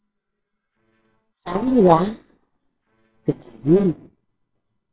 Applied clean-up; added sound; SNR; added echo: neural separator model SepFormer WHAMR!.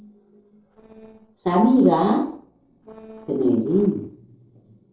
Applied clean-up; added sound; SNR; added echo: neural separator model SepFormer DNS4.